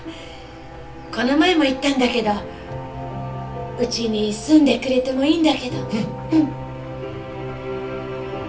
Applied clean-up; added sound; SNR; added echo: none; Engine; 19 dB; reverberation time 0.3 s.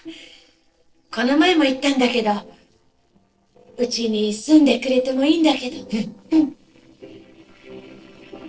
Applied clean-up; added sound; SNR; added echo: neural separator model SepFormer DNS4.